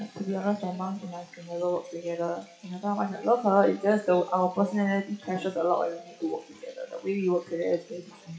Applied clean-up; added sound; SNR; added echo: classical method WPE with log-MMSE.